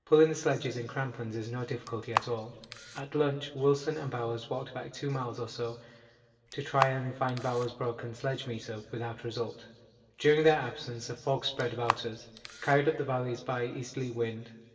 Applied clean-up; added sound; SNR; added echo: none; Camera; 6 dB; reverberation time 1.6 s.